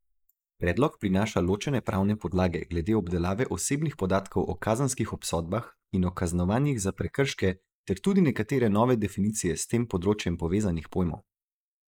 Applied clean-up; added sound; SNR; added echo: neural mask model Resemble Enhance denoiser.